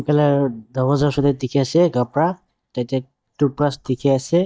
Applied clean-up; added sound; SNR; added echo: neural mask model DeepFilterNet 3.